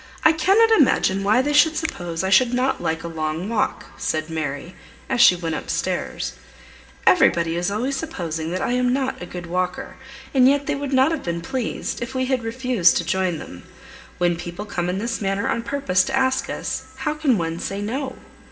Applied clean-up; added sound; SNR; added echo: none; Finger snapping; 15 dB; reverberation time 1.5 s.